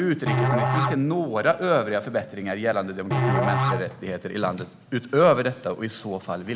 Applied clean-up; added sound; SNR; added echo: none; Musical instrument; 2 dB; none.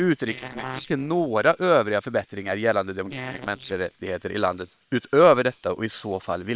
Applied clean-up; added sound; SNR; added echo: neural separator model SepFormer WHAM!.